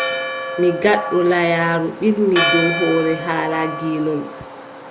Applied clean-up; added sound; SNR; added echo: none; Church bell; 6 dB; none.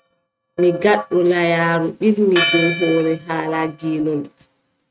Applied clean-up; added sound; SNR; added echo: neural mask model RNNoise.